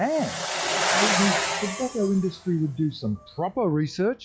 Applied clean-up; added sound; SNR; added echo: classical method log-MMSE.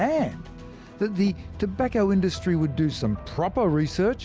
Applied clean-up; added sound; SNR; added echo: none; none; none; none.